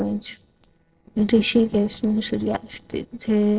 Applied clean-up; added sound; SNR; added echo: neural separator model SepFormer DNS4.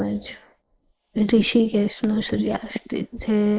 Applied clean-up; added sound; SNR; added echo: neural mask model Resemble Enhance denoiser.